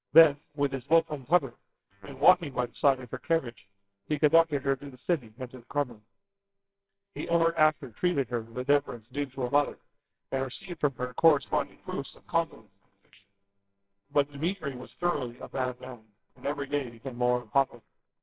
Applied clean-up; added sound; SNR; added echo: neural separator model SepFormer WHAMR!.